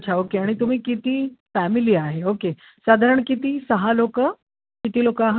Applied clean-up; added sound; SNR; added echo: none; none; none; none.